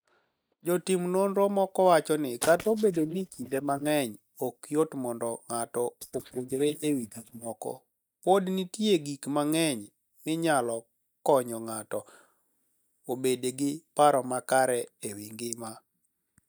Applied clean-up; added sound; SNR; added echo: neural mask model DeepFilterNet 3.